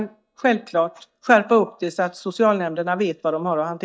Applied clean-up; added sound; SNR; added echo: neural mask model DeepFilterNet 3.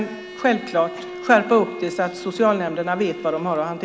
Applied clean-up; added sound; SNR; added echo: none; Bowed string instrument; 13 dB; none.